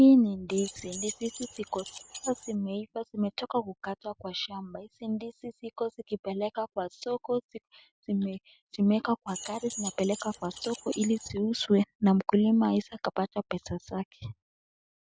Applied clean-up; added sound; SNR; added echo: none; Keys jangling; 13 dB; none.